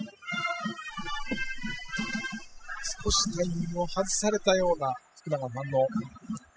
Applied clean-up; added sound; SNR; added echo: classical method spectral subtraction.